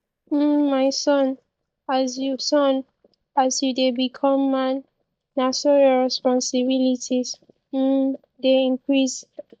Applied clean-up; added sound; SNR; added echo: neural mask model DeepFilterNet 3.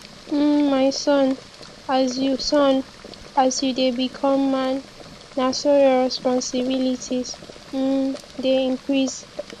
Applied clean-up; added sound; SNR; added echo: none; Boiling; 18 dB; none.